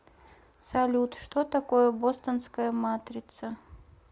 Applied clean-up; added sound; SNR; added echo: none; none; none; none.